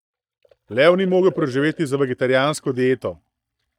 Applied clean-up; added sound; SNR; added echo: neural mask model DeepFilterNet 3.